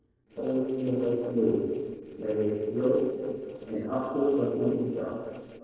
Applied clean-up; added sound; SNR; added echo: neural separator model SepFormer DNS4.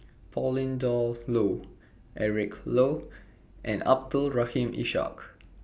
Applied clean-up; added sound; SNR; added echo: none; none; none; none.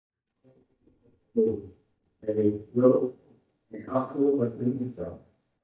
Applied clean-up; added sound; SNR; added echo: neural mask model DeepFilterNet 3.